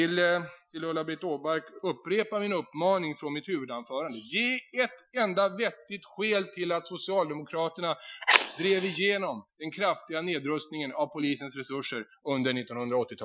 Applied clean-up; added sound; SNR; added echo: classical method Wiener filter.